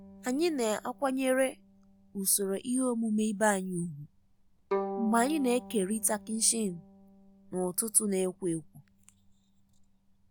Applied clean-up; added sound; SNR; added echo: none; Bowed string instrument; 13 dB; none.